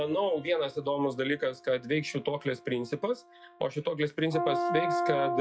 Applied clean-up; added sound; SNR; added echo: classical method log-MMSE.